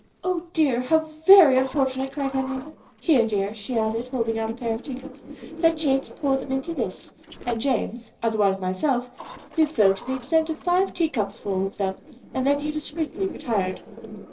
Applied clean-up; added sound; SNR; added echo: neural separator model SepFormer DNS4.